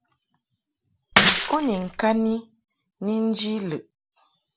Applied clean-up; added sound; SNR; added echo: none; Shatter / Crushing; -4 dB; none.